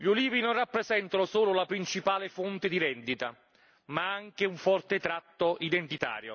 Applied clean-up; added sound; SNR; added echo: none; none; none; none.